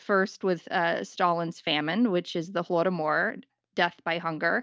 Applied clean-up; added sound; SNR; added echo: none; none; none; none.